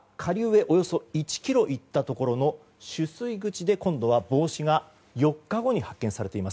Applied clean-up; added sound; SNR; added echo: none; none; none; none.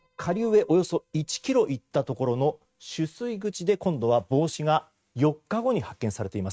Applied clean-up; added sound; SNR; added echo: neural mask model RNNoise.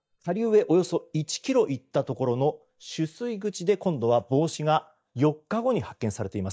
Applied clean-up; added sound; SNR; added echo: neural mask model DeepFilterNet 3.